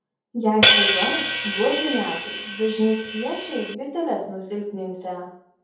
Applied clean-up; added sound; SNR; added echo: none; Hi-hat; -3 dB; reverberation time 0.7 s.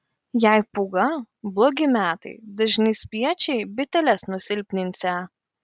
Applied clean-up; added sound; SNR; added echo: none; none; none; none.